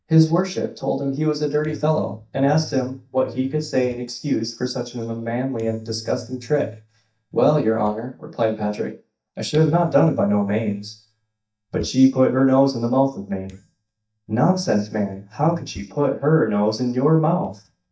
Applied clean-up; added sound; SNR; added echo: neural mask model DeepFilterNet 3.